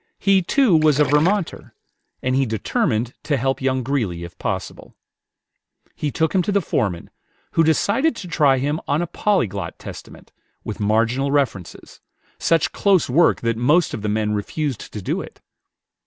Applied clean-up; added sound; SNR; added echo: none; Gurgling; 17 dB; none.